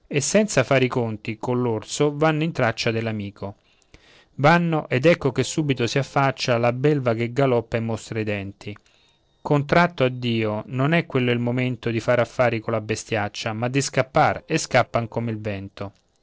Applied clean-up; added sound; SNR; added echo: neural separator model SepFormer DNS4.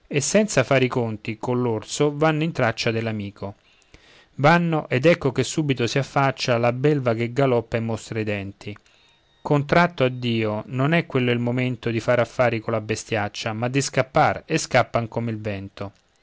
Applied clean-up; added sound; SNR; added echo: none; none; none; none.